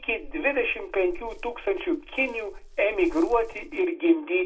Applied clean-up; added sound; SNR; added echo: none; Dog; 17 dB; reverberation time 0.2 s.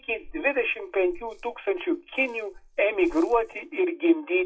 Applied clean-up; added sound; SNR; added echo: classical method WPE with log-MMSE.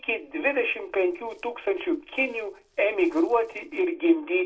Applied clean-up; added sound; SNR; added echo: neural separator model SepFormer DNS4.